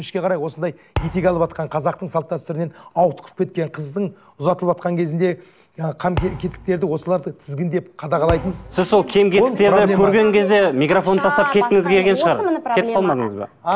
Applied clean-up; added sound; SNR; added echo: none; Thump, thud; 14 dB; none.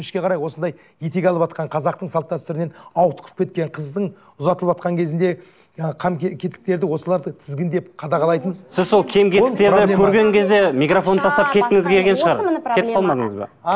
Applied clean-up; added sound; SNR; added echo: none; none; none; none.